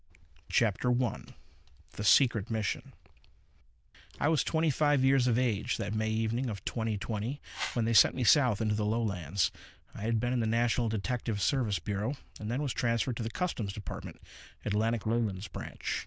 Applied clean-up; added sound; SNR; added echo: neural diffusion model UNIVERSE++.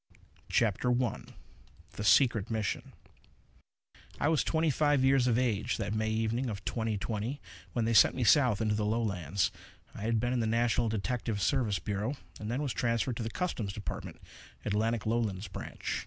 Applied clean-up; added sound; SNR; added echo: none; none; none; none.